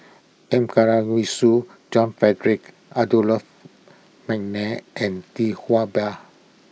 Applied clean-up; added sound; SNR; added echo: neural mask model Resemble Enhance denoiser.